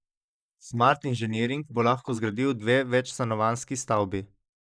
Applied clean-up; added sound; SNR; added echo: neural mask model Resemble Enhance denoiser.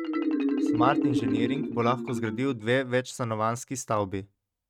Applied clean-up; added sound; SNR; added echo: neural mask model RNNoise.